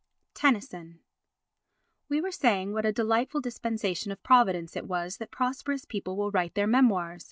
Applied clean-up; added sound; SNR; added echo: none; none; none; none.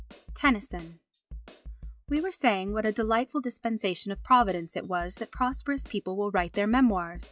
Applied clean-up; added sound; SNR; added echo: classical method log-MMSE.